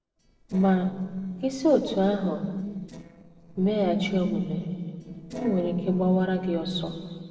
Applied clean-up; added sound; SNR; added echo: neural separator model SepFormer DNS4.